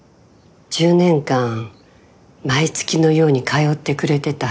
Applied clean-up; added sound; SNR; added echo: none; none; none; none.